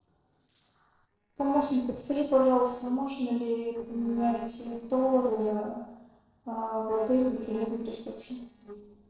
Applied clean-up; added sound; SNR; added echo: neural separator model SepFormer DNS4.